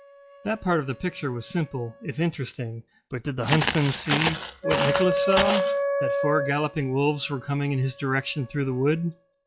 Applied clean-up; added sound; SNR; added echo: classical method log-MMSE.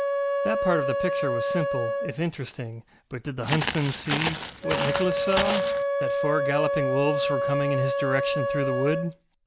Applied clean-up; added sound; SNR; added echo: none; Wind instrument, woodwind instrument + Walk, footsteps; -2 dB; none.